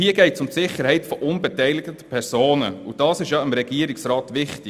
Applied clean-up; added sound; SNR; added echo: none; none; none; none.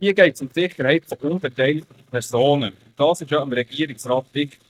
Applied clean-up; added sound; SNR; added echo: neural mask model DeepFilterNet 3.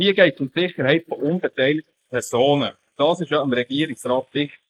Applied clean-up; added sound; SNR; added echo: neural mask model Resemble Enhance denoiser.